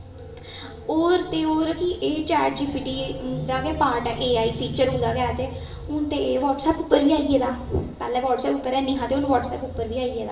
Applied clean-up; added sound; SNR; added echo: none; none; none; reverberation time 0.7 s.